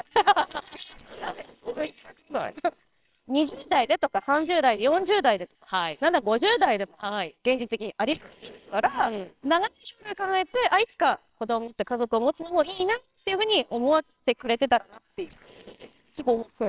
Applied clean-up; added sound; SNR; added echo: neural separator model SepFormer WHAMR!.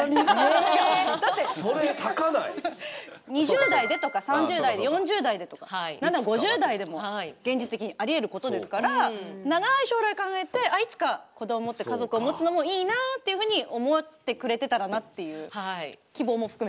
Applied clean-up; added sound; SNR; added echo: none; none; none; none.